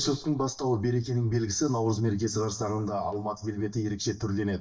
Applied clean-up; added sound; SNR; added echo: neural mask model DeepFilterNet 3.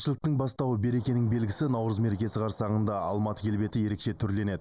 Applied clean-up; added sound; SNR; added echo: none; none; none; none.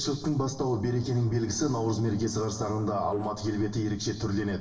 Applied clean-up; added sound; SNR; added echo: neural separator model SepFormer DNS4.